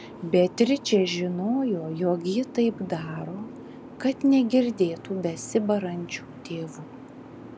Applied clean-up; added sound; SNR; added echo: none; Boat, Water vehicle; 16 dB; none.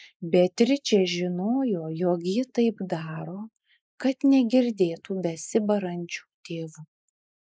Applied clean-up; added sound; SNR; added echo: neural mask model Resemble Enhance denoiser.